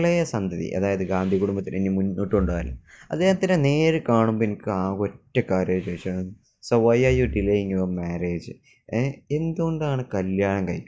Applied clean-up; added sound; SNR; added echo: neural mask model DeepFilterNet 3.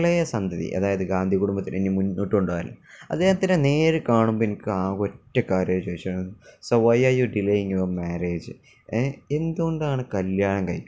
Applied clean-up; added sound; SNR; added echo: none; none; none; none.